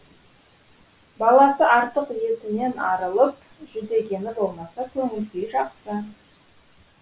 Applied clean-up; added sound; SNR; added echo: none; none; none; none.